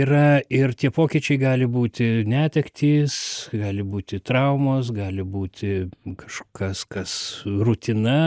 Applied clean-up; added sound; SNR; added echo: neural mask model Resemble Enhance denoiser.